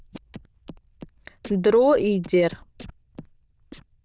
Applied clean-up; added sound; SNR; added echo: neural diffusion model UNIVERSE++.